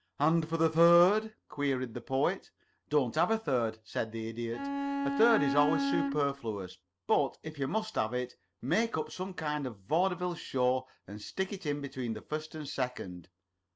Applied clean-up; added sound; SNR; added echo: none; Bowed string instrument; 1 dB; none.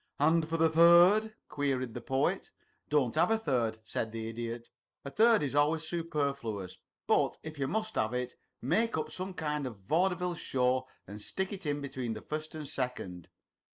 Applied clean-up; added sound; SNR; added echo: neural mask model Resemble Enhance denoiser.